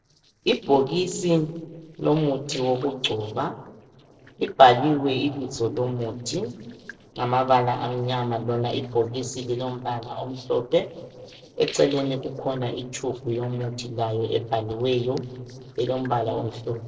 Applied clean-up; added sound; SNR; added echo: neural separator model SepFormer DNS4.